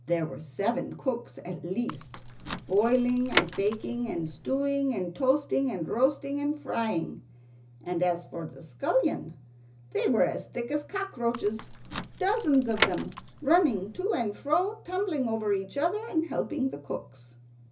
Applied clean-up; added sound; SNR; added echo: none; Door / Car; 6 dB; reverberation time 0.4 s.